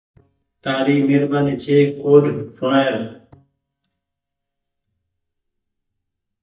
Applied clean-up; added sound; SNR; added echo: neural mask model DeepFilterNet 3.